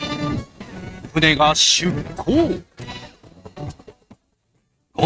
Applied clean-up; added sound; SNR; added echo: neural mask model RNNoise.